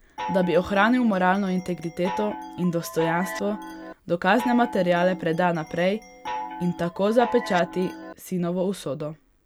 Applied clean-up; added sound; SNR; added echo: none; Chime; 11 dB; none.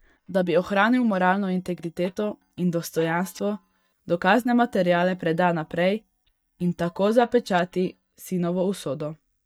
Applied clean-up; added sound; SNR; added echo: neural mask model DeepFilterNet 3.